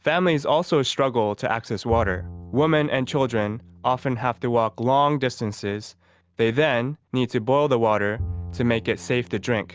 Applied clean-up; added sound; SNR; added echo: none; Bowed string instrument; 16 dB; none.